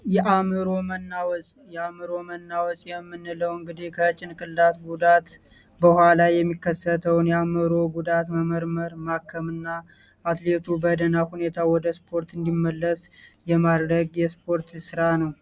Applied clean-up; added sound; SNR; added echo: none; none; none; none.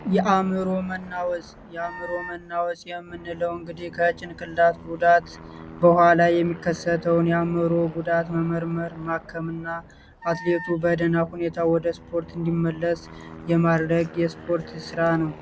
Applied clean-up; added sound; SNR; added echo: none; Aircraft + Wind instrument, woodwind instrument; 18 dB; none.